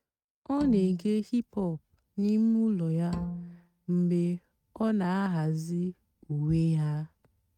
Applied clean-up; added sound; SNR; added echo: neural mask model RNNoise.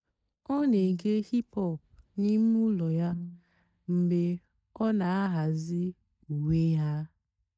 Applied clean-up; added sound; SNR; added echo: neural mask model DeepFilterNet 3.